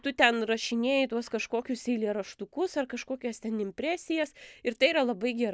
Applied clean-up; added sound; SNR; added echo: none; none; none; none.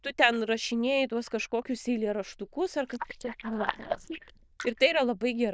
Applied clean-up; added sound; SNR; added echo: neural diffusion model UNIVERSE++.